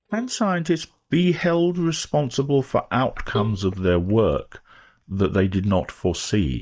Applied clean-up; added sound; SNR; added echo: neural mask model DeepFilterNet 3.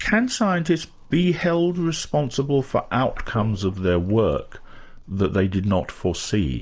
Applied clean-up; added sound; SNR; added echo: neural mask model Resemble Enhance denoiser.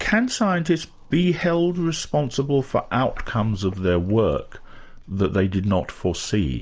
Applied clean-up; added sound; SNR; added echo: none; none; none; none.